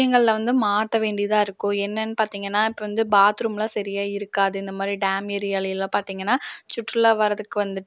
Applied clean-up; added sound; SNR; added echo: none; none; none; none.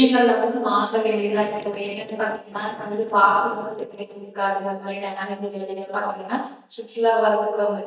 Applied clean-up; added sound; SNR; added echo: neural mask model DeepFilterNet 3.